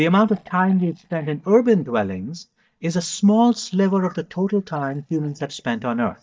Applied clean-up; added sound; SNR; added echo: neural mask model DeepFilterNet 3.